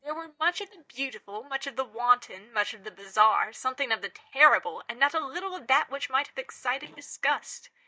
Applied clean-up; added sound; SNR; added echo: neural mask model DeepFilterNet 3.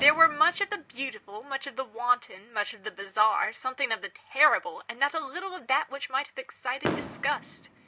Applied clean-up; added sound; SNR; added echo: none; Fireworks; 14 dB; none.